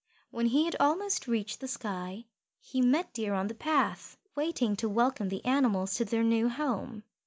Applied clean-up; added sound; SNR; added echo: none; none; none; none.